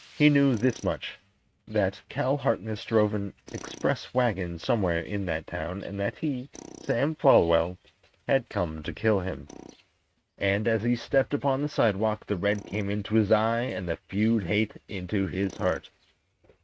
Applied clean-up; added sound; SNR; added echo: neural mask model RNNoise.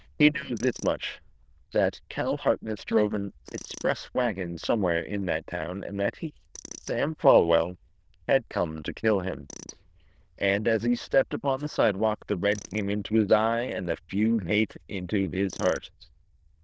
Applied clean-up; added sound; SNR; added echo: neural diffusion model UNIVERSE++.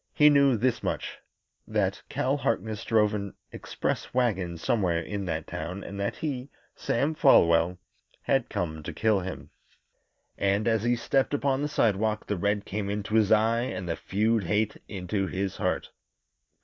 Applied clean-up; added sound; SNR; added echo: none; none; none; none.